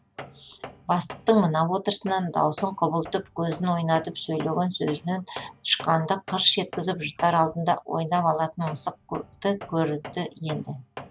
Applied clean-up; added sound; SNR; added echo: none; Tools; 19 dB; none.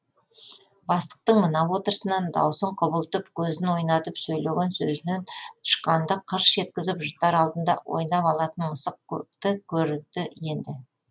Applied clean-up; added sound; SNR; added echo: none; none; none; none.